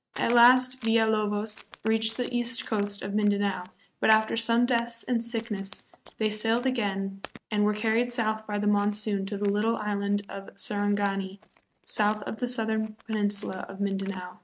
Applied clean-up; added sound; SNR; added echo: neural mask model RNNoise.